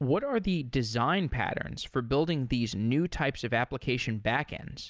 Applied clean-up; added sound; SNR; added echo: none; none; none; none.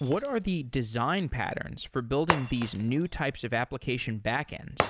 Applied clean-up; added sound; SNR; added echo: none; Shatter; 7 dB; none.